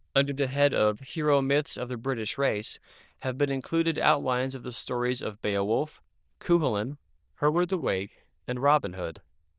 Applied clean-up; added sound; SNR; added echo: neural diffusion model UNIVERSE++.